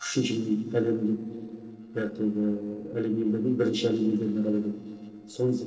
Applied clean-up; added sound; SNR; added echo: neural separator model SepFormer DNS4.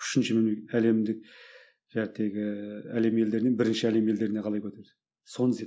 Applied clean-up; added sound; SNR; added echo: none; none; none; none.